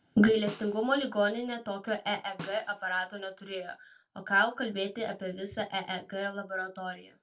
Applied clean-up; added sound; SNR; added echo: none; Snare drum; 19 dB; reverberation time 0.2 s.